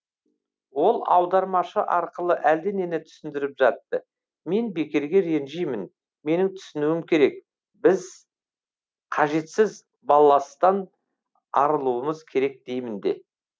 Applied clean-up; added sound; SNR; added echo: none; none; none; none.